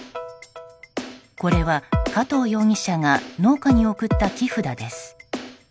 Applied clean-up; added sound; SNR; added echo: none; none; none; none.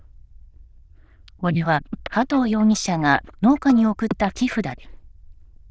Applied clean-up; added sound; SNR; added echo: neural diffusion model UNIVERSE++.